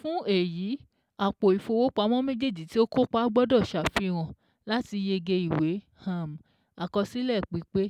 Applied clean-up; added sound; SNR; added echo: none; none; none; none.